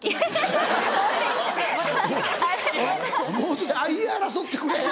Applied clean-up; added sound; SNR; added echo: none; none; none; none.